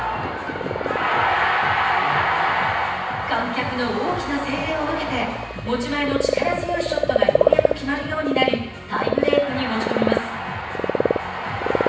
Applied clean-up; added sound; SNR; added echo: none; Frog; 2 dB; reverberation time 0.9 s.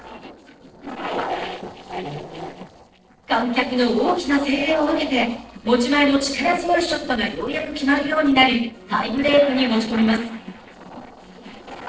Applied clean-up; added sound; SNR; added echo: neural separator model SepFormer DNS4.